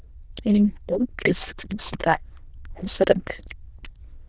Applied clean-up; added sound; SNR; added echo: neural diffusion model UNIVERSE++.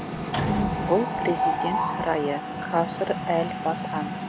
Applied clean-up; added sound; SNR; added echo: none; Mechanisms; -1 dB; none.